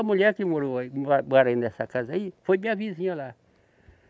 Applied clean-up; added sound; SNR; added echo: none; none; none; none.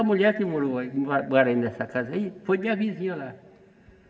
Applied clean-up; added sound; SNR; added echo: none; none; none; reverberation time 2.3 s.